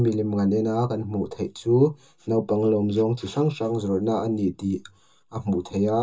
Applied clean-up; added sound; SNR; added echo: none; none; none; reverberation time 0.2 s.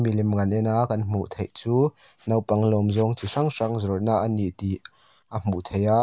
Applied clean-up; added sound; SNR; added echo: none; none; none; none.